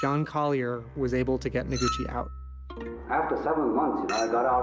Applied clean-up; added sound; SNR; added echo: none; Chink, clink; 13 dB; none.